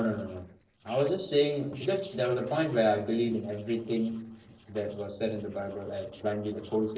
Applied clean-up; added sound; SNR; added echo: neural separator model SepFormer DNS4.